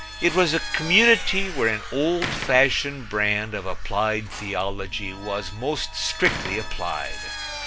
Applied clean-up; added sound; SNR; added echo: none; Vehicle + Slam; 11 dB; none.